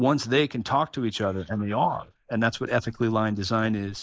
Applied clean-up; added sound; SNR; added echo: neural mask model Resemble Enhance denoiser.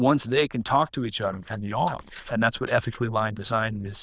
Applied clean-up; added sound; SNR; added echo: neural diffusion model UNIVERSE++.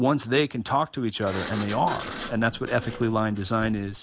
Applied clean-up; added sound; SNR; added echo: none; Sliding door; 13 dB; none.